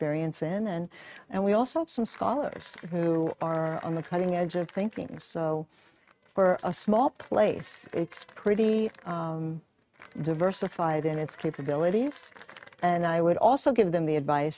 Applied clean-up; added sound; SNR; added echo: neural mask model RNNoise.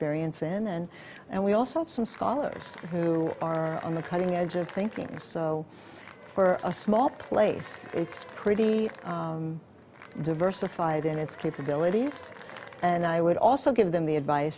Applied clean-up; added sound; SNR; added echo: none; Applause / Cheering; 18 dB; none.